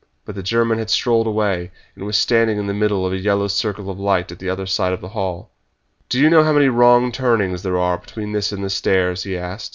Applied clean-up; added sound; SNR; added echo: none; none; none; none.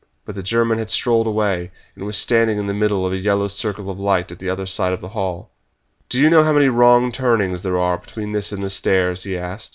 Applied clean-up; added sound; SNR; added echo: none; Tambourine; 19 dB; none.